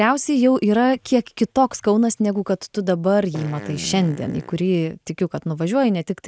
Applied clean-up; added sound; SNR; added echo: neural mask model RNNoise.